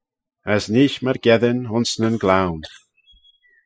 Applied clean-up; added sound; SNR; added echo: classical method spectral subtraction.